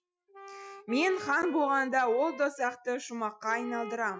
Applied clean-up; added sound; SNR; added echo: classical method Wiener filter.